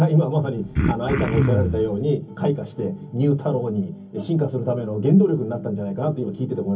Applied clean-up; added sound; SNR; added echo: none; Cough; 0 dB; reverberation time 0.3 s.